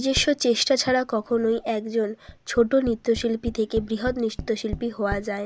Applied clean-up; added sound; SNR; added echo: none; Tap; 14 dB; none.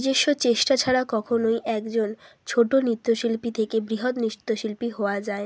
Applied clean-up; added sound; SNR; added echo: none; none; none; none.